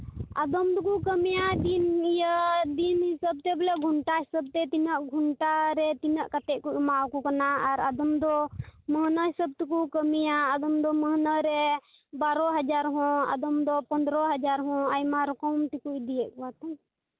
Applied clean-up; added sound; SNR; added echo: none; none; none; none.